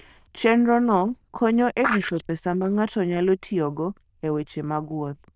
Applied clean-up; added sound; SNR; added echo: neural diffusion model UNIVERSE++.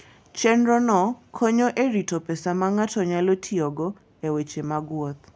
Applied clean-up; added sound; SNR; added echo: none; none; none; none.